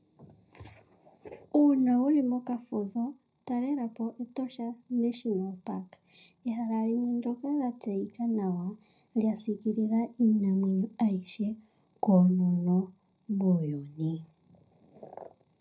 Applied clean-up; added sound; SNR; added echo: none; none; none; reverberation time 0.4 s.